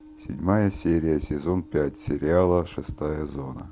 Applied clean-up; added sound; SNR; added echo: none; none; none; none.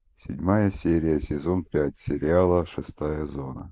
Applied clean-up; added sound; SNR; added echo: neural mask model Resemble Enhance denoiser.